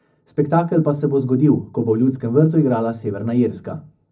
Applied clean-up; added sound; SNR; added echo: none; none; none; reverberation time 0.4 s.